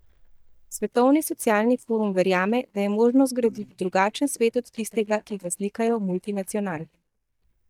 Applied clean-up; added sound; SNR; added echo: neural mask model DeepFilterNet 3.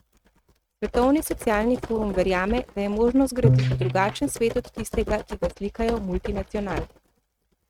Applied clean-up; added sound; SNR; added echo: neural mask model RNNoise.